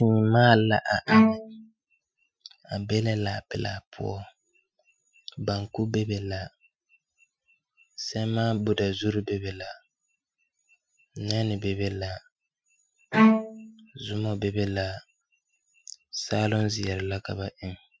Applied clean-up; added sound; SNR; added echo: classical method Wiener filter.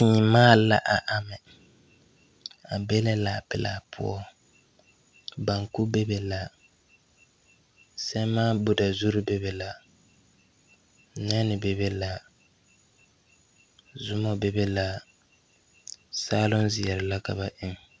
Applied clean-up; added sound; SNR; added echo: none; none; none; none.